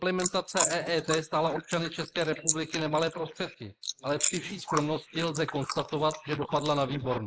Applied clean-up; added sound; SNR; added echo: neural mask model Resemble Enhance denoiser.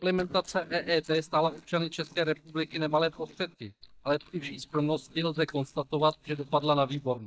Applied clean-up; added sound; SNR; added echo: neural mask model DeepFilterNet 3.